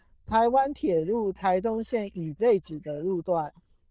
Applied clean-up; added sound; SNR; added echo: neural diffusion model UNIVERSE++.